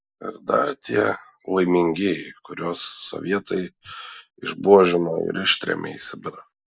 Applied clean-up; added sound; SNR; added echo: neural mask model Resemble Enhance denoiser.